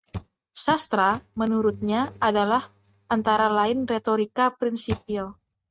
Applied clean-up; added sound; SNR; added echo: neural mask model RNNoise.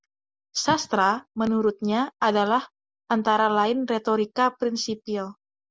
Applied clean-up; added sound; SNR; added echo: none; none; none; none.